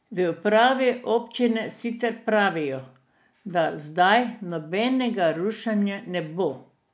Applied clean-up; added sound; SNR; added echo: none; none; none; none.